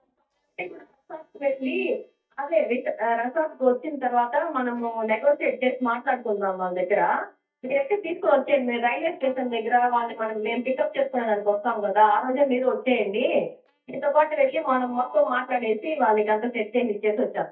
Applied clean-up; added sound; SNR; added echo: neural mask model DeepFilterNet 3.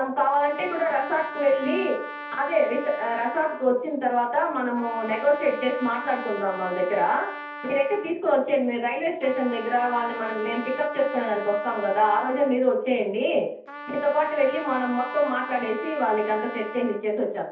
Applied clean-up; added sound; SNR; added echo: none; Trumpet; 13 dB; reverberation time 0.5 s.